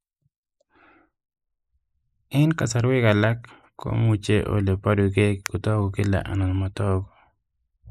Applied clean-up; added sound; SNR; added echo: neural mask model Resemble Enhance denoiser.